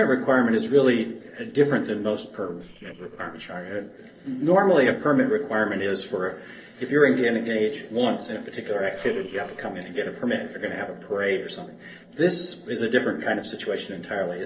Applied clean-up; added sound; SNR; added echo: neural separator model SepFormer DNS4.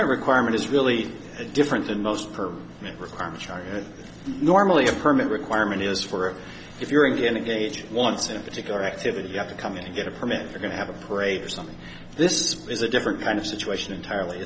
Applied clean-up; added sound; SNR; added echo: none; none; none; none.